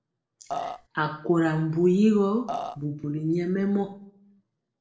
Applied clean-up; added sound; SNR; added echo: neural separator model SepFormer DNS4.